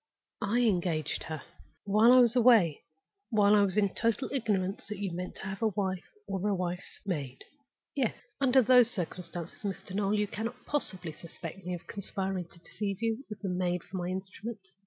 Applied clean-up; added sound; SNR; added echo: none; none; none; none.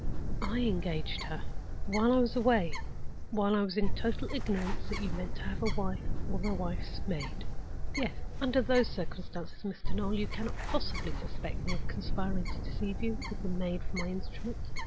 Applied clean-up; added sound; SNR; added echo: none; Bird; -3 dB; none.